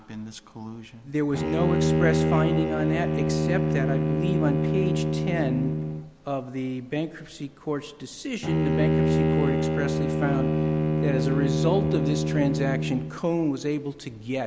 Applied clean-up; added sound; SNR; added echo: none; Bowed string instrument; -3 dB; none.